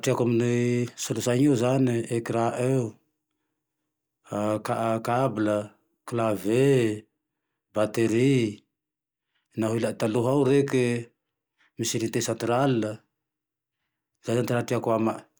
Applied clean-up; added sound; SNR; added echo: none; none; none; none.